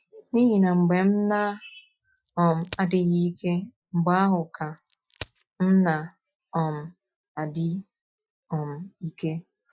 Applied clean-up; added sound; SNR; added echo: classical method Wiener filter.